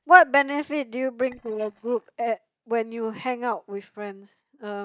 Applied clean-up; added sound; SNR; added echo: neural mask model DeepFilterNet 3.